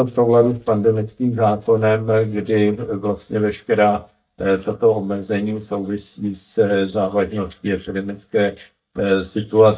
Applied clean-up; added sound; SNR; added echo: neural mask model DeepFilterNet 3.